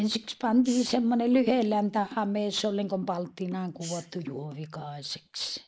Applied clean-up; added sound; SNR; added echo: neural mask model Resemble Enhance denoiser.